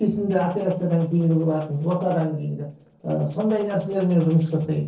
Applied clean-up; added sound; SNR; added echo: neural separator model SepFormer DNS4.